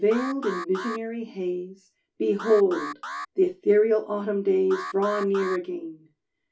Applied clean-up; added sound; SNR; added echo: none; Alarm; 12 dB; reverberation time 0.2 s.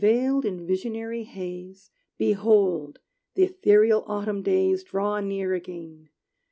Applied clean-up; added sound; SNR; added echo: none; none; none; none.